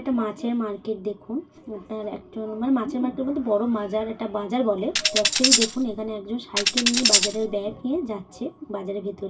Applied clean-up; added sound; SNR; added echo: none; Tambourine; -4 dB; reverberation time 0.2 s.